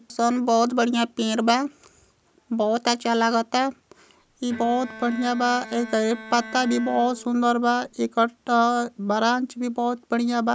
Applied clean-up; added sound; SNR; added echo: none; Bowed string instrument; 17 dB; none.